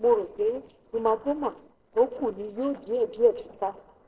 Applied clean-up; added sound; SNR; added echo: neural separator model SepFormer DNS4.